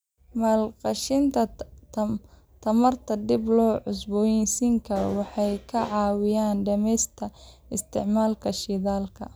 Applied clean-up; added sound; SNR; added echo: none; none; none; none.